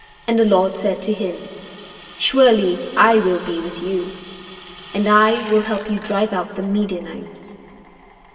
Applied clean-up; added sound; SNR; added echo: none; Drill; 18 dB; reverberation time 2.5 s.